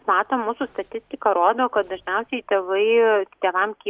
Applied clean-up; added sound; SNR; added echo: none; none; none; none.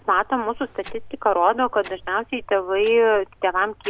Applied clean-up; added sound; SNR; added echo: none; Clock; 19 dB; none.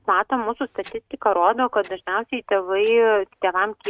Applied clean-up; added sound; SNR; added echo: neural mask model RNNoise.